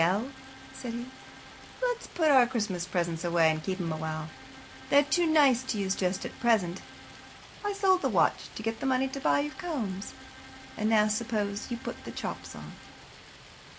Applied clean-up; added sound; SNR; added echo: none; Stream + Bowed string instrument; 18 dB; none.